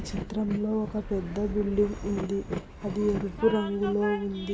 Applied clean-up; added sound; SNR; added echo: none; Train; 8 dB; none.